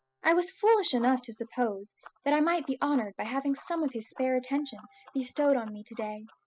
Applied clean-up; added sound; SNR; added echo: classical method spectral subtraction.